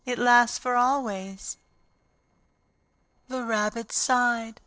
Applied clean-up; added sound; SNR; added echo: neural separator model SepFormer DNS4.